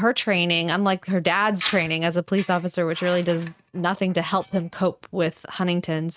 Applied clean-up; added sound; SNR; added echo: neural mask model RNNoise.